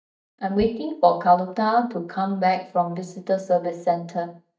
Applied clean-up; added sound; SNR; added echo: neural mask model DeepFilterNet 3.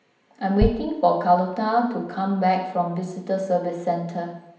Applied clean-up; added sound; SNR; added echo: none; Bass drum; 8 dB; reverberation time 0.8 s.